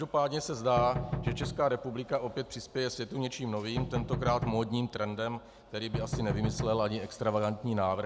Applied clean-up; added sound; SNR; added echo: none; Knock; 4 dB; none.